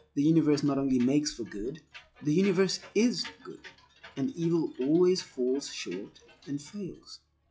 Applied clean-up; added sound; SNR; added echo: classical method log-MMSE.